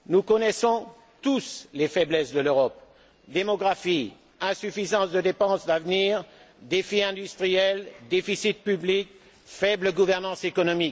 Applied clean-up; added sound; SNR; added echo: none; none; none; none.